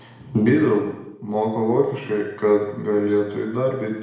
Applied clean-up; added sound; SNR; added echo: none; none; none; reverberation time 1.0 s.